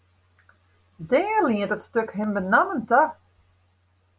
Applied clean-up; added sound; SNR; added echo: none; none; none; none.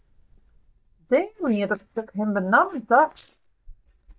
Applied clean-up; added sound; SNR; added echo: neural mask model DeepFilterNet 3.